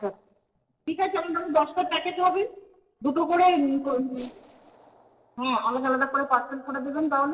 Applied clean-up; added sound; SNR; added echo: neural separator model SepFormer DNS4.